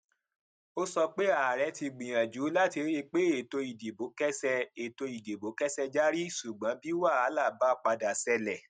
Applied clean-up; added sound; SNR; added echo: none; none; none; none.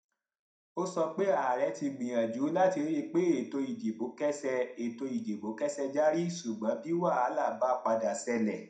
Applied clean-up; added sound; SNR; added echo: none; none; none; reverberation time 0.4 s.